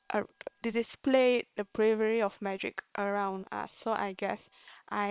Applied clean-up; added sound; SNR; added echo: neural separator model SepFormer WHAM!.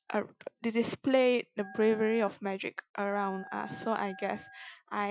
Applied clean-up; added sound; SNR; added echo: classical method Wiener filter.